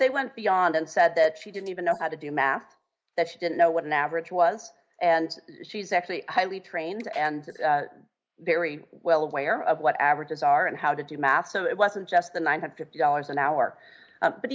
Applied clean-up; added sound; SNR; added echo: neural mask model Resemble Enhance denoiser.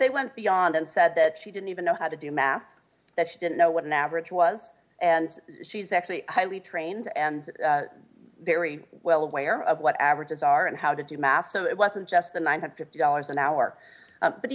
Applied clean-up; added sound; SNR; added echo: none; none; none; none.